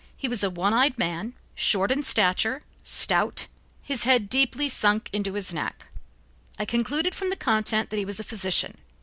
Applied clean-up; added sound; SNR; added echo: none; none; none; none.